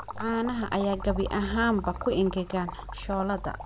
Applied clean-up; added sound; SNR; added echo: none; Liquid; 14 dB; none.